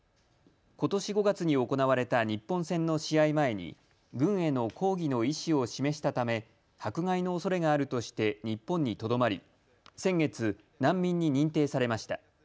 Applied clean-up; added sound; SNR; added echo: none; none; none; none.